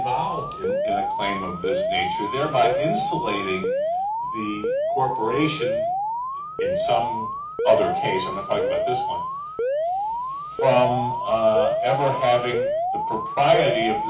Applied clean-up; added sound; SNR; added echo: none; Alarm; 1 dB; reverberation time 0.4 s.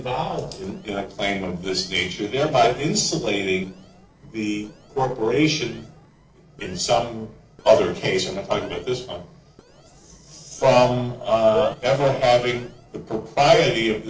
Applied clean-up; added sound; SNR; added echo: neural separator model SepFormer DNS4.